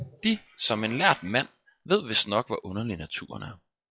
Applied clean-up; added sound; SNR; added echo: classical method log-MMSE.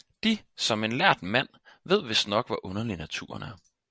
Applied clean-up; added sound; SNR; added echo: none; none; none; none.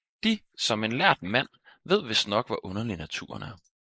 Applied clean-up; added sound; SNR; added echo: neural mask model Resemble Enhance denoiser.